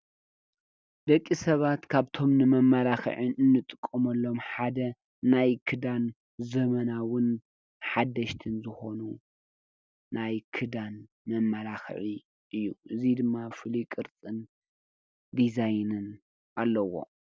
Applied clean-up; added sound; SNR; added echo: none; none; none; none.